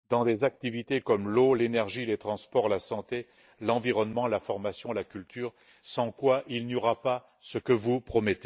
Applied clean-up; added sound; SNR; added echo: neural mask model DeepFilterNet 3.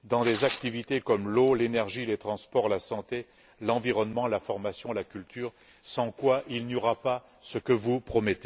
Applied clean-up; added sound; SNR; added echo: none; Tearing; 15 dB; none.